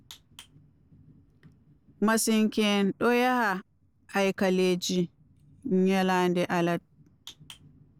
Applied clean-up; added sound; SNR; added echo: none; none; none; none.